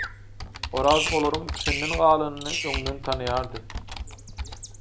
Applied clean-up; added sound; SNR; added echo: none; Computer keyboard + Bird vocalization, bird call, bird song; 5 dB; none.